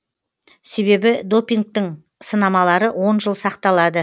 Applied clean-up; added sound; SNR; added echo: none; none; none; none.